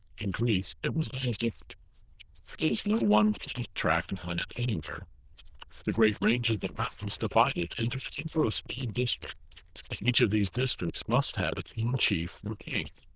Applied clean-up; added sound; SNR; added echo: neural diffusion model UNIVERSE++.